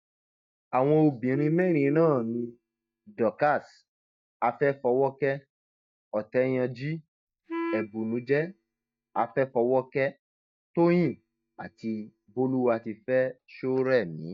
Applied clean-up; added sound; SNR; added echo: neural mask model DeepFilterNet 3.